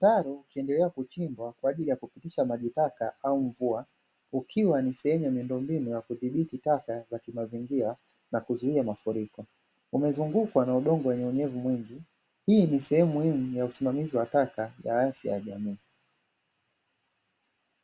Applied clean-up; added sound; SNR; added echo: none; none; none; none.